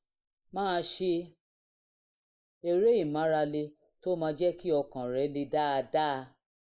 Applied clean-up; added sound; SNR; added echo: neural mask model Resemble Enhance denoiser.